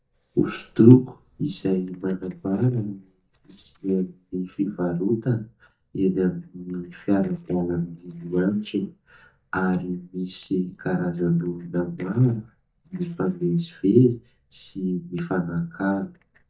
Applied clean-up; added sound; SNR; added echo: neural mask model DeepFilterNet 3.